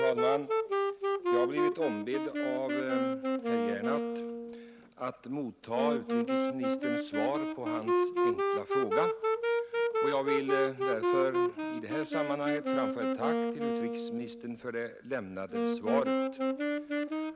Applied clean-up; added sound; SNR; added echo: none; Wind instrument, woodwind instrument; -5 dB; none.